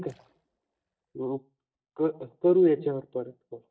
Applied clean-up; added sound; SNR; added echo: neural mask model DeepFilterNet 3.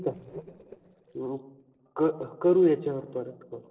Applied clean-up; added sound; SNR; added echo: neural separator model SepFormer DNS4.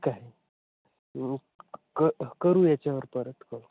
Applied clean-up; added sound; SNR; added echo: none; none; none; none.